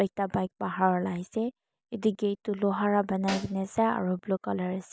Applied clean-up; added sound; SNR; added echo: none; Snare drum; 13 dB; none.